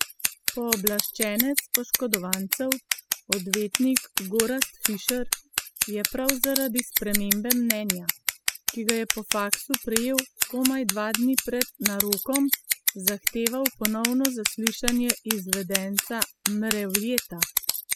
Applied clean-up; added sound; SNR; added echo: classical method spectral subtraction.